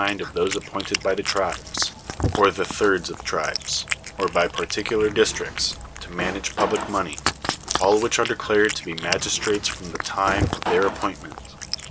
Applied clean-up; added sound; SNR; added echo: none; Drawer open or close + Cat; 6 dB; none.